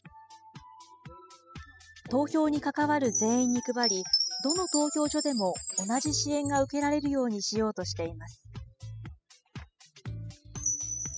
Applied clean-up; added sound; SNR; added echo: classical method spectral subtraction.